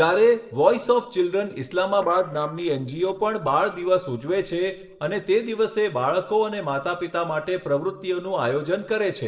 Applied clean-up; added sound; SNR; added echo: neural separator model SepFormer DNS4.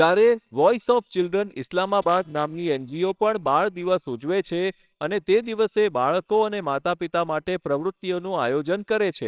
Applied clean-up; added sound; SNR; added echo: neural separator model SepFormer WHAMR!.